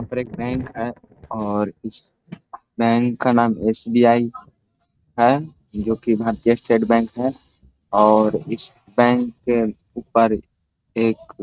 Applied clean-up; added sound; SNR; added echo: neural mask model RNNoise.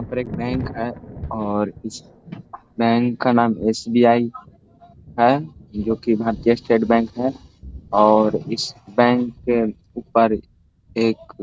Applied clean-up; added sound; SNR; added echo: none; Thunder; 18 dB; none.